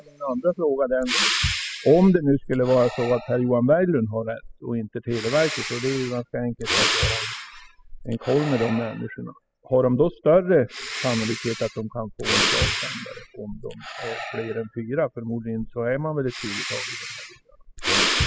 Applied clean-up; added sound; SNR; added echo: classical method spectral subtraction.